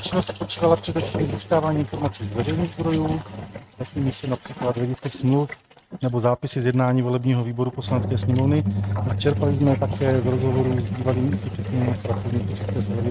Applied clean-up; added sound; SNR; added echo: neural mask model RNNoise.